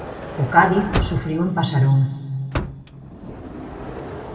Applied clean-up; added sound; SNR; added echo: none; Sliding door / Motor vehicle (road); 8 dB; reverberation time 1.9 s.